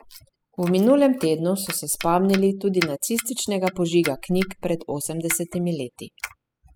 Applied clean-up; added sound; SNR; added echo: classical method spectral subtraction.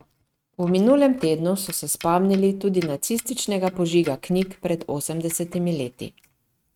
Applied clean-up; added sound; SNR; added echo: neural mask model RNNoise.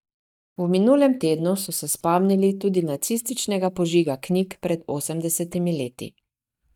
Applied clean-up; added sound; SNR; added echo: neural mask model DeepFilterNet 3.